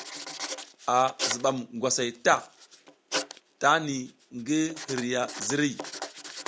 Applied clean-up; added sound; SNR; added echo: none; Writing; 10 dB; none.